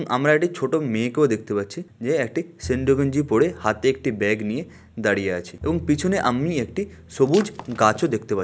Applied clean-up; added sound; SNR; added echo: none; Shatter + Bowed string instrument; 18 dB; none.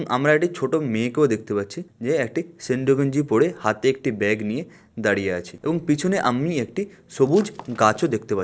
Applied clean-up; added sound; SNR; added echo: neural separator model SepFormer DNS4.